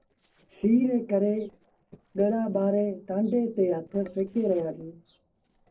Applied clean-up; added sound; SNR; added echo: neural separator model SepFormer DNS4.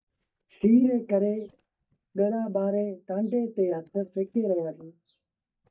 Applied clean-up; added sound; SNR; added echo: neural mask model DeepFilterNet 3.